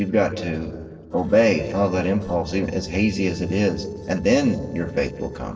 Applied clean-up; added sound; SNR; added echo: neural separator model SepFormer DNS4.